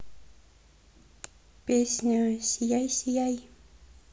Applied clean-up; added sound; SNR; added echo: none; none; none; none.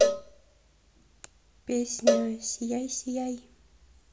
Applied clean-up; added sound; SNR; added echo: none; Cowbell; -2 dB; none.